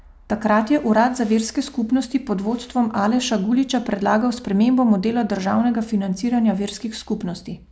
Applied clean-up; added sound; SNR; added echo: none; none; none; none.